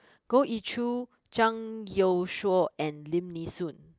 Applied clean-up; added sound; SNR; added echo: none; none; none; none.